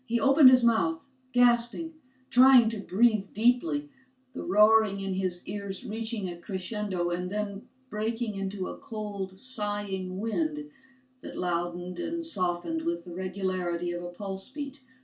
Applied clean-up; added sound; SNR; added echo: none; none; none; reverberation time 0.2 s.